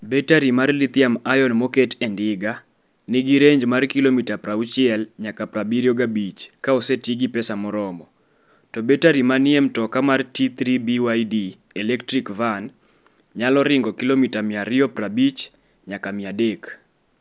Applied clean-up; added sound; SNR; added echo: none; none; none; none.